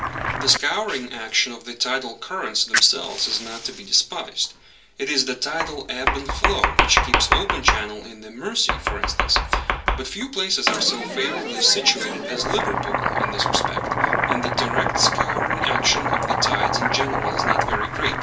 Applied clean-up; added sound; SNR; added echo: none; Domestic sounds, home sounds; -1 dB; reverberation time 0.3 s.